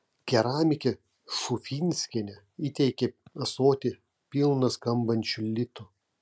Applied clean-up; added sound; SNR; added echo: none; none; none; none.